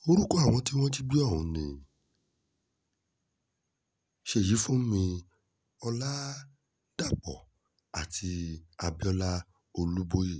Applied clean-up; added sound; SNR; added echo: none; none; none; none.